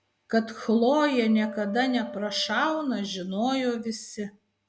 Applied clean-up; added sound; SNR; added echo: none; Wind instrument, woodwind instrument; 16 dB; none.